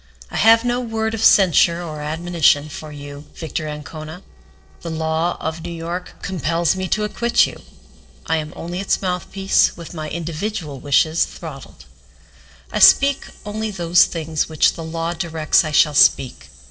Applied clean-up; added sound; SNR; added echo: neural separator model SepFormer DNS4.